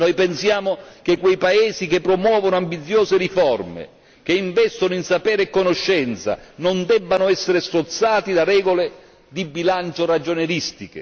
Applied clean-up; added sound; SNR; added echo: none; none; none; none.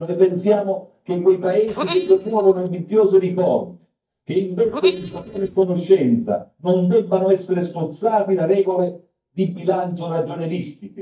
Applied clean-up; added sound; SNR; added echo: neural mask model DeepFilterNet 3.